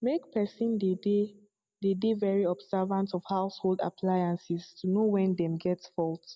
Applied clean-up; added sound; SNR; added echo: none; none; none; none.